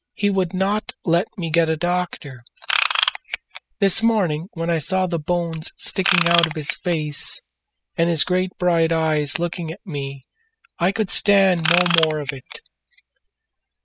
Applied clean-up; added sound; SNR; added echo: classical method spectral subtraction.